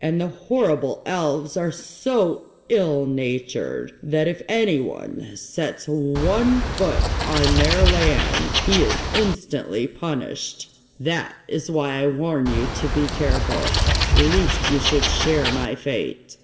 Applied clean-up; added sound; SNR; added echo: none; Wild animals; -3 dB; reverberation time 1.5 s.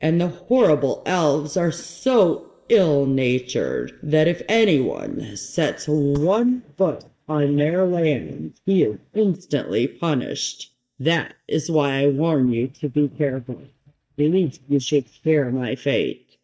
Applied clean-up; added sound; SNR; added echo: neural mask model DeepFilterNet 3.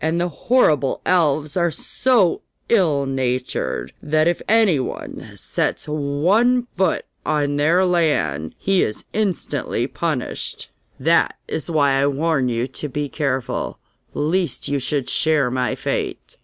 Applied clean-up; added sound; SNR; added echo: none; none; none; none.